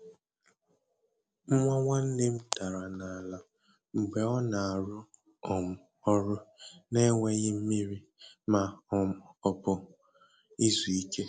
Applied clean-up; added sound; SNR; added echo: none; none; none; none.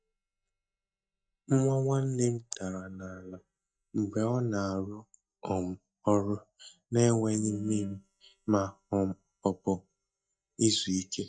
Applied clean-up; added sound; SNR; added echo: neural mask model DeepFilterNet 3.